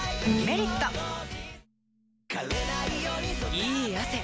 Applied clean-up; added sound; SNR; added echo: none; Bowed string instrument; 4 dB; none.